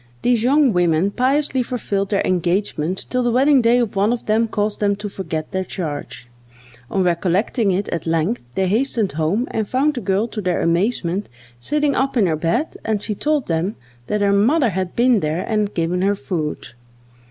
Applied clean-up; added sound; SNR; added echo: none; none; none; none.